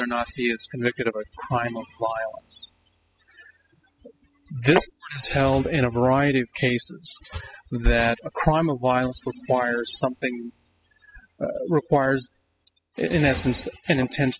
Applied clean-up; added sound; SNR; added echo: classical method spectral subtraction.